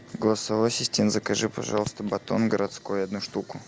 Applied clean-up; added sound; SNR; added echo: none; none; none; none.